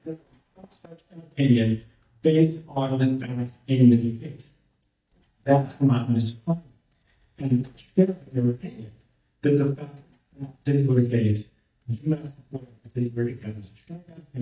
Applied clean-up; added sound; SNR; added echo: neural mask model DeepFilterNet 3.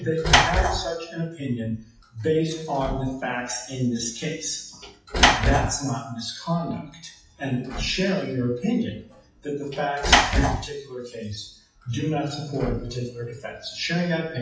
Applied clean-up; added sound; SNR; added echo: classical method WPE with log-MMSE.